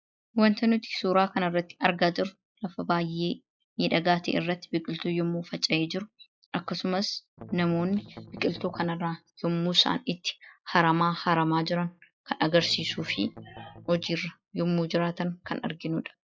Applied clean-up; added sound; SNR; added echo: classical method log-MMSE.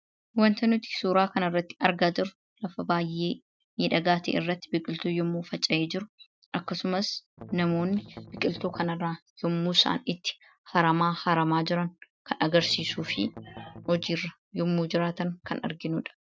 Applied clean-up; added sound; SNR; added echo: neural mask model RNNoise.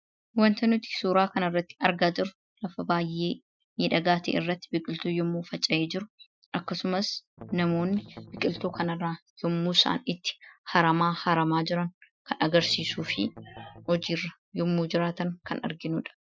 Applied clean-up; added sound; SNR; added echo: classical method Wiener filter.